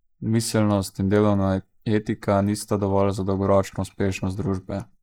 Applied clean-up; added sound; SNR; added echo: neural mask model Resemble Enhance denoiser.